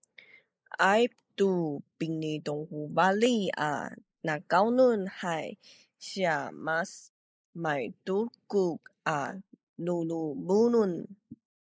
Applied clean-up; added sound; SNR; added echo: neural mask model Resemble Enhance denoiser.